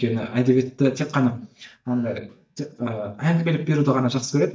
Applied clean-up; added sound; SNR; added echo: neural mask model DeepFilterNet 3.